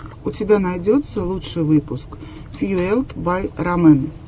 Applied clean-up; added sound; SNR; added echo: none; none; none; none.